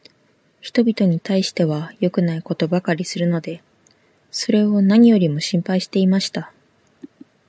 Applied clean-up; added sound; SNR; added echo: none; none; none; none.